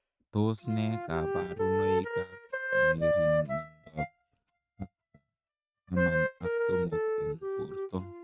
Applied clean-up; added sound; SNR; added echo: neural mask model RNNoise.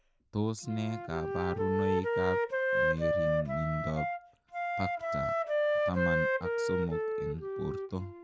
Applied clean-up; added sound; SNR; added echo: none; Wind instrument, woodwind instrument; -4 dB; none.